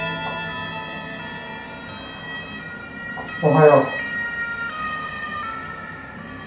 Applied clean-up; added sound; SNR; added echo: none; Motor vehicle (road) / Siren; 8 dB; reverberation time 0.6 s.